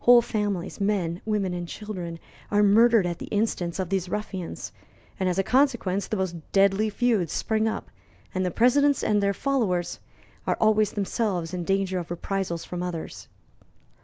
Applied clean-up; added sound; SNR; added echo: none; none; none; none.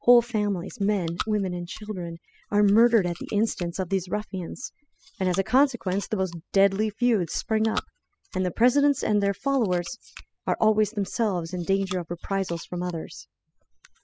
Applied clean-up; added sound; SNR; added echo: classical method spectral subtraction.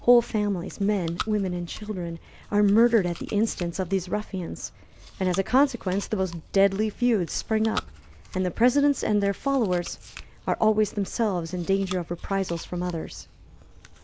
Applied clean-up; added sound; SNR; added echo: none; Chewing, mastication; 18 dB; none.